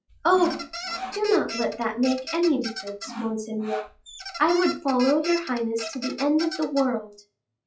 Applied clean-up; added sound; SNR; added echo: classical method log-MMSE.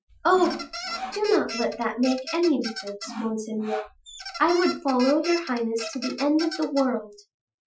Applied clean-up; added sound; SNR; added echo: classical method Wiener filter.